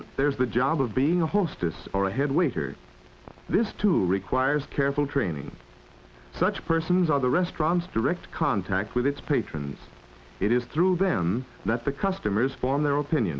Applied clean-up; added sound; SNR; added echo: none; none; none; none.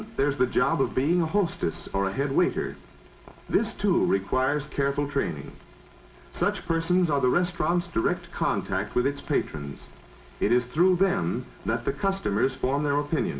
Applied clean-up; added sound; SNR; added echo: none; none; none; reverberation time 0.5 s.